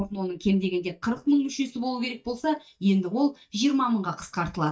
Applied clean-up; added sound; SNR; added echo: neural mask model DeepFilterNet 3.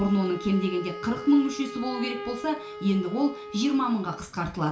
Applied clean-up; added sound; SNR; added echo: none; Wind instrument, woodwind instrument; 12 dB; reverberation time 0.4 s.